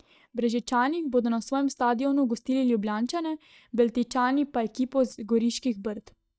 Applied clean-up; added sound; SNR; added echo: neural mask model DeepFilterNet 3.